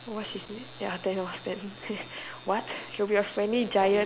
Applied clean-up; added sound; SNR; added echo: none; none; none; none.